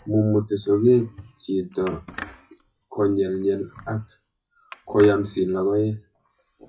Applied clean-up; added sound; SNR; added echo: classical method WPE with log-MMSE.